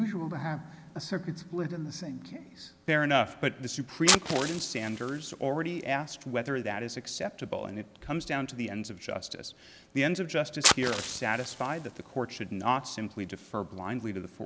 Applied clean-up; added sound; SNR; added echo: none; Fire; 5 dB; none.